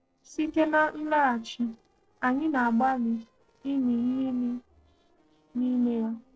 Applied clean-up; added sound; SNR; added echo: neural separator model SepFormer DNS4.